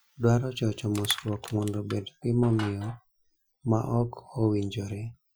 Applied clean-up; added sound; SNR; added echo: classical method Wiener filter.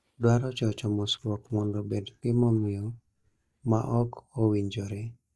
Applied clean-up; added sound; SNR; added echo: neural mask model DeepFilterNet 3.